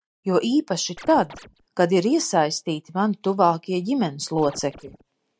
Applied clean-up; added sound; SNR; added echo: neural mask model DeepFilterNet 3.